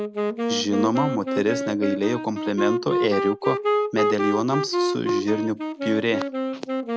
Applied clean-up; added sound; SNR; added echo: none; Wind instrument, woodwind instrument; 0 dB; none.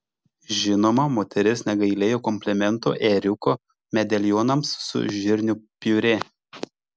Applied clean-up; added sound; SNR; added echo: none; none; none; none.